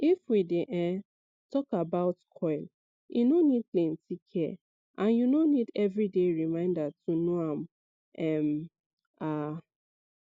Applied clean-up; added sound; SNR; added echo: none; none; none; none.